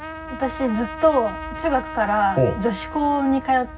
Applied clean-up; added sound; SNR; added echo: none; Trumpet; 12 dB; reverberation time 0.4 s.